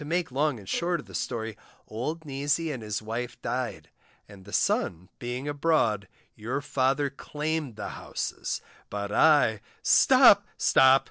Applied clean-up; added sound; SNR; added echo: neural separator model SepFormer DNS4.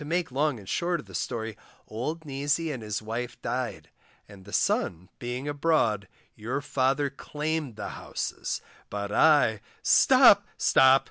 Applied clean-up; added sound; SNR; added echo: none; none; none; none.